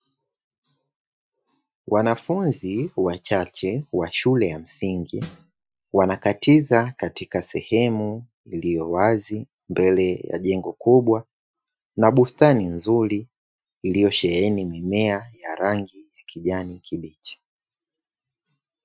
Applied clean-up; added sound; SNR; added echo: classical method Wiener filter.